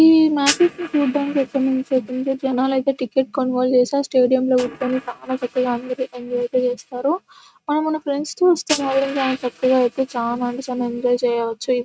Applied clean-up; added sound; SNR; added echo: neural mask model RNNoise.